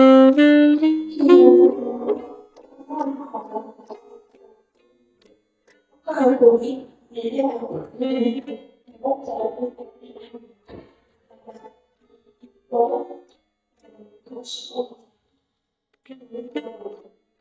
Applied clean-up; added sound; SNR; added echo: neural mask model DeepFilterNet 3.